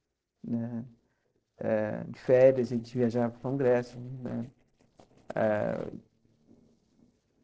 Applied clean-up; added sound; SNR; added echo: neural separator model SepFormer DNS4.